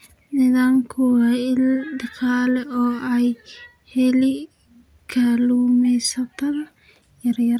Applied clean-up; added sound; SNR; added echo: none; none; none; none.